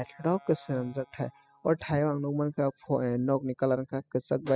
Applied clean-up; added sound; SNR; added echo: classical method spectral subtraction.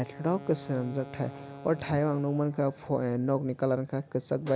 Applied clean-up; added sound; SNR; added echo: none; Wind instrument, woodwind instrument; 18 dB; none.